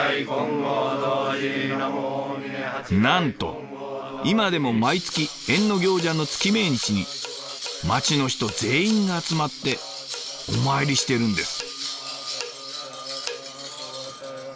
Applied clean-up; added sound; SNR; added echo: none; none; none; none.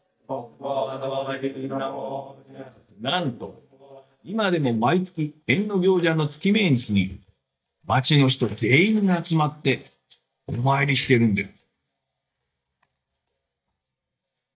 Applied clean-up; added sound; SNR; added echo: neural mask model DeepFilterNet 3.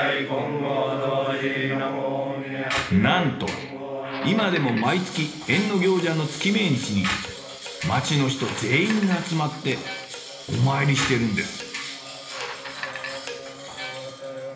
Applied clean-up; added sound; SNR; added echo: none; Squeak; 10 dB; reverberation time 1.1 s.